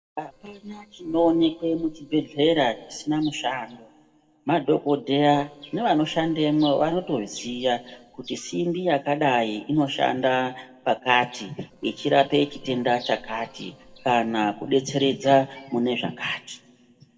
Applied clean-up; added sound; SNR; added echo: neural separator model SepFormer DNS4.